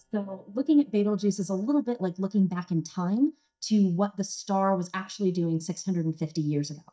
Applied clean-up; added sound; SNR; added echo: neural mask model DeepFilterNet 3.